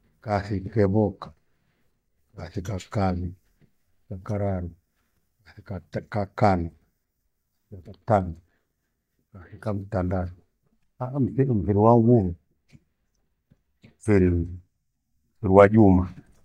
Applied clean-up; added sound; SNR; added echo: neural mask model DeepFilterNet 3.